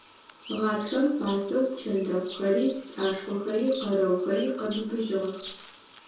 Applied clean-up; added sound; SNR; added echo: none; Bird vocalization, bird call, bird song; 18 dB; reverberation time 0.6 s.